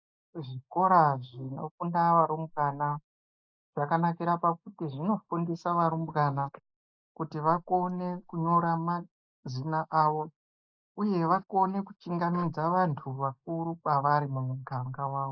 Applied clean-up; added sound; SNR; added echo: neural mask model Resemble Enhance denoiser.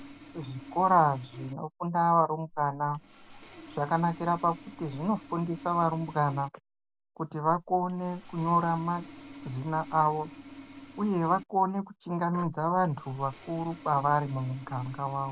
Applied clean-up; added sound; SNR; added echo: none; Sawing; 18 dB; none.